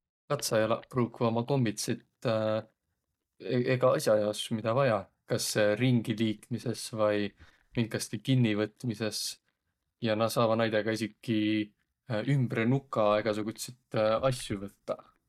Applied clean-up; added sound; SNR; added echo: neural mask model DeepFilterNet 3.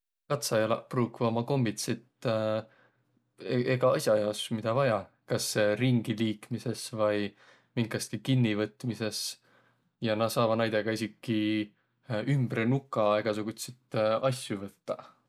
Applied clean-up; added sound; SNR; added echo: none; none; none; none.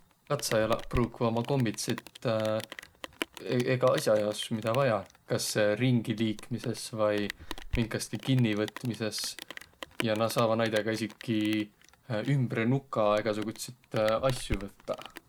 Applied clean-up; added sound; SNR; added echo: none; Rain; 13 dB; none.